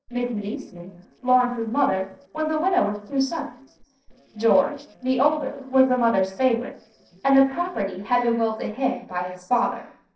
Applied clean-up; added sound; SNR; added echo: neural separator model SepFormer DNS4.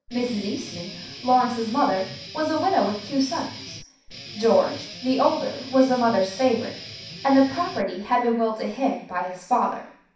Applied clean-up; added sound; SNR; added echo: none; Guitar; 15 dB; reverberation time 0.6 s.